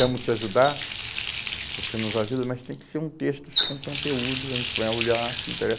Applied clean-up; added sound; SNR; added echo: none; Water tap, faucet; 4 dB; none.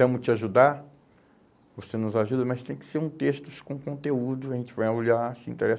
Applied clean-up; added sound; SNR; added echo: none; none; none; none.